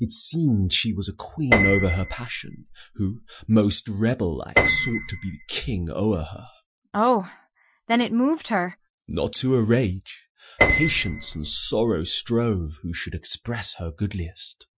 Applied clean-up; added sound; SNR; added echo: classical method Wiener filter.